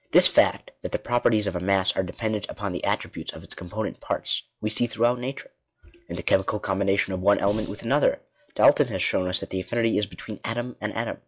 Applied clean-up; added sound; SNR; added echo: classical method log-MMSE.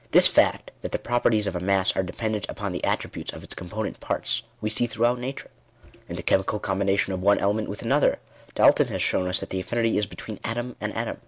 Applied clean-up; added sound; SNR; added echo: none; none; none; none.